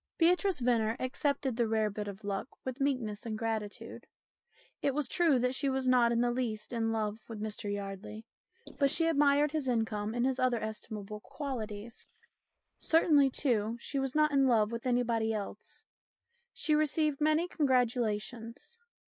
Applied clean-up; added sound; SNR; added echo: neural mask model Resemble Enhance denoiser.